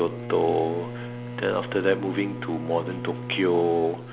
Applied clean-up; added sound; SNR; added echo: none; Bowed string instrument; 9 dB; none.